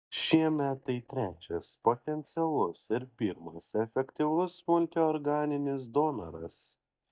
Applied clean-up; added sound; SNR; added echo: neural mask model DeepFilterNet 3.